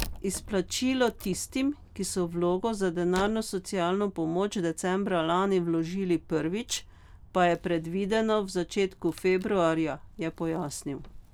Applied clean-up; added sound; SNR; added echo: none; Wood; 18 dB; none.